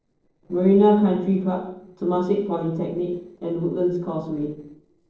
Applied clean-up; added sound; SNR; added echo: neural separator model SepFormer DNS4.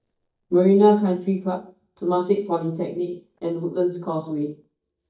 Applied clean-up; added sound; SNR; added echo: neural mask model DeepFilterNet 3.